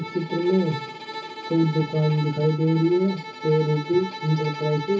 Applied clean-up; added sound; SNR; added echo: none; Bowed string instrument; 12 dB; reverberation time 0.3 s.